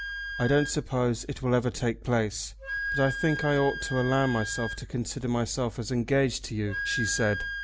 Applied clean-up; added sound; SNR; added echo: none; Wind instrument, woodwind instrument; 9 dB; none.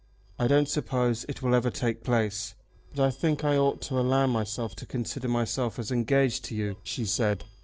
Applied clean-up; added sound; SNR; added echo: neural separator model SepFormer DNS4.